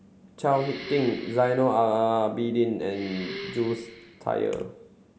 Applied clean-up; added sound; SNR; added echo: none; Breathing; 16 dB; none.